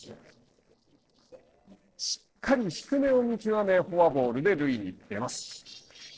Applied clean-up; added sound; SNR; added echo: neural separator model SepFormer DNS4.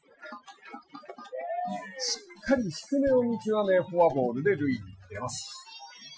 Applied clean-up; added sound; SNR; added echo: classical method Wiener filter.